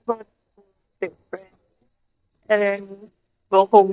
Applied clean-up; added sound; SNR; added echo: neural mask model DeepFilterNet 3.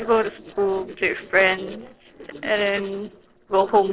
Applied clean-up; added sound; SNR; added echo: neural separator model SepFormer DNS4.